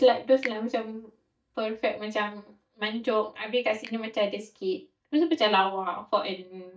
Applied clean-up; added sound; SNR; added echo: neural mask model DeepFilterNet 3.